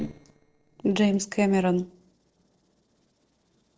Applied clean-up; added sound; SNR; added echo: neural separator model SepFormer DNS4.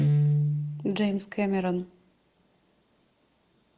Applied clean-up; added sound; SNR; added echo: none; Guitar; -3 dB; none.